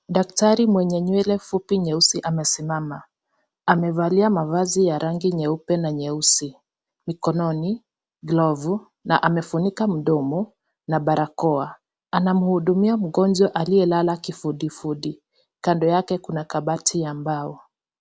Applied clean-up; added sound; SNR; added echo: none; none; none; none.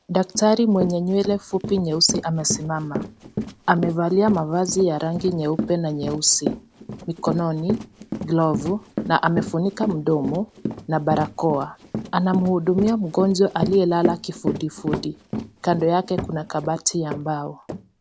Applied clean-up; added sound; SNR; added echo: none; Run; 9 dB; none.